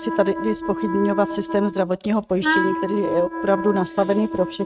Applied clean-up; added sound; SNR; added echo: neural mask model RNNoise.